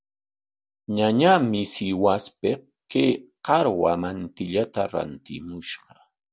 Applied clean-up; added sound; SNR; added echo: none; none; none; none.